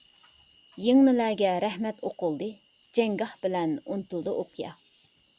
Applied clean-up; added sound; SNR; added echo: none; Cricket / Frog; 15 dB; none.